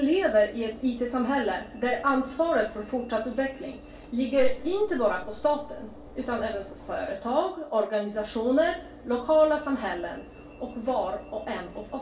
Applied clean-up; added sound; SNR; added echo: none; Alarm / Engine / Train; 19 dB; reverberation time 0.2 s.